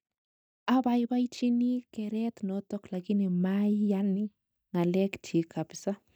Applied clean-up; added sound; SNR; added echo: neural mask model DeepFilterNet 3.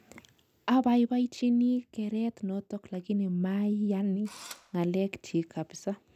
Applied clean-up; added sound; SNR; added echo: none; Engine / Drill; 19 dB; none.